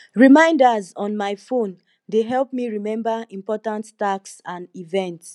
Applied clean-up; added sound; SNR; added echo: none; none; none; none.